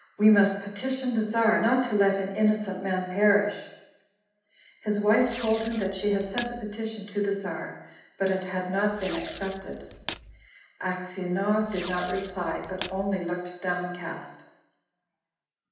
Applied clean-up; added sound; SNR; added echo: none; Packing tape, duct tape; 8 dB; reverberation time 0.9 s.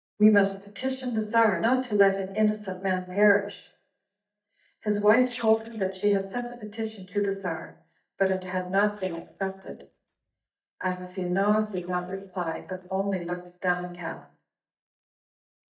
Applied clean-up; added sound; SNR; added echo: neural mask model DeepFilterNet 3.